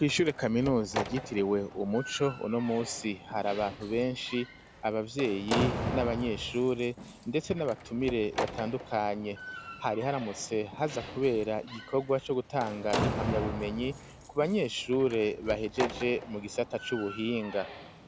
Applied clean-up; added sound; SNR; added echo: none; Slam; 8 dB; none.